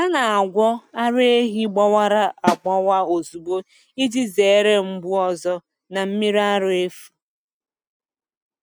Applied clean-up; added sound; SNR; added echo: neural mask model RNNoise.